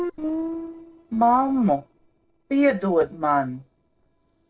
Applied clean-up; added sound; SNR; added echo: neural separator model SepFormer DNS4.